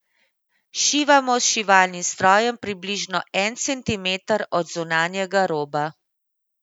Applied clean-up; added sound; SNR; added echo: none; none; none; none.